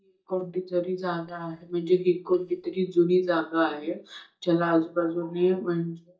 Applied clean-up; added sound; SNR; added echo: neural mask model DeepFilterNet 3.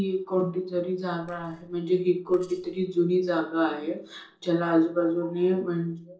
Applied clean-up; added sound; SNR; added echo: neural separator model SepFormer DNS4.